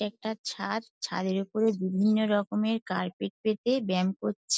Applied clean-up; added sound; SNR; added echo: none; none; none; none.